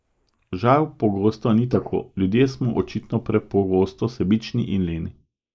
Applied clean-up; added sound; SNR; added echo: neural mask model Resemble Enhance denoiser.